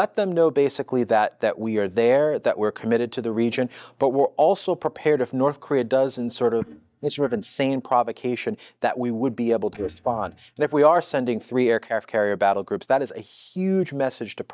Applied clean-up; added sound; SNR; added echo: neural mask model DeepFilterNet 3.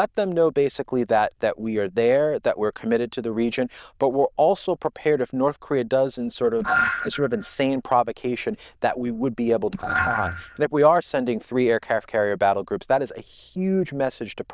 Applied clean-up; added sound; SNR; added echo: neural diffusion model UNIVERSE++.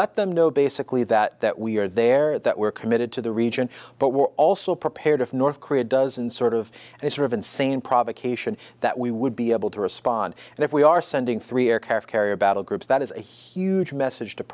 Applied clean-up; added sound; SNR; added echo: none; none; none; none.